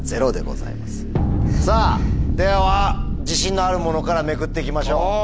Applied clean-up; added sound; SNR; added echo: none; none; none; none.